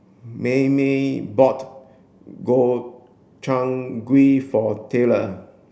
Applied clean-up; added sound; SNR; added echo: none; none; none; none.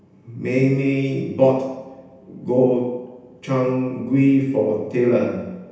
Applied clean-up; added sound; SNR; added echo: none; none; none; reverberation time 0.9 s.